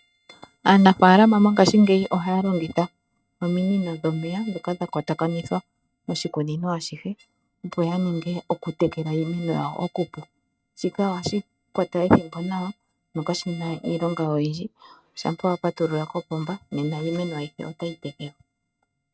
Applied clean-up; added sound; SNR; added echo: neural mask model RNNoise.